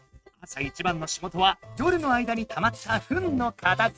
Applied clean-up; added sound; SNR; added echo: neural mask model RNNoise.